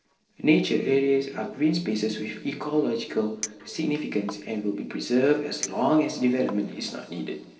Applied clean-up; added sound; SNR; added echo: neural separator model SepFormer DNS4.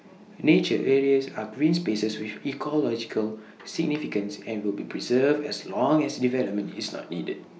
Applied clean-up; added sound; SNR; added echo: none; none; none; none.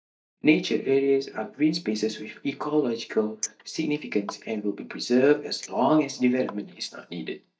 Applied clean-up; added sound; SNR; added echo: neural mask model DeepFilterNet 3.